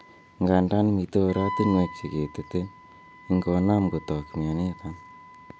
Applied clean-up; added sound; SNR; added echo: none; Wind instrument, woodwind instrument; 15 dB; none.